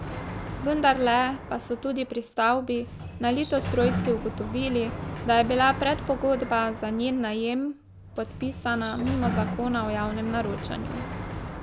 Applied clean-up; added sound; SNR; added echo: none; Sliding door; 7 dB; none.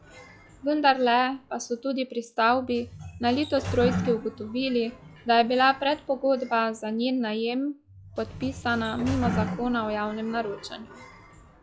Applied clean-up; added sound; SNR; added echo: classical method log-MMSE.